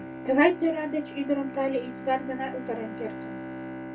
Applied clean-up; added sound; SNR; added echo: none; Bowed string instrument; 10 dB; reverberation time 0.2 s.